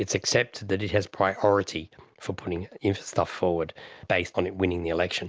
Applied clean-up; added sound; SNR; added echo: none; none; none; none.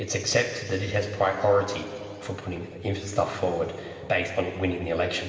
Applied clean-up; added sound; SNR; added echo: none; none; none; reverberation time 2.6 s.